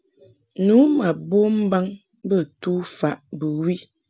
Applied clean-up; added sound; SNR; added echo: none; none; none; none.